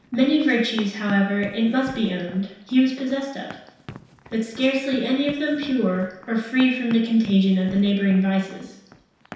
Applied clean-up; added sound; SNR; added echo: none; Run; 19 dB; reverberation time 0.7 s.